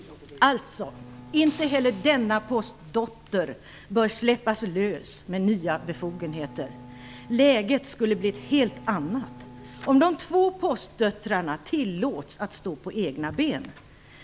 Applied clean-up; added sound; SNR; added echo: none; Bowed string instrument + Hiss; 19 dB; none.